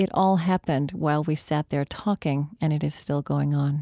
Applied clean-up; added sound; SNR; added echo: none; none; none; none.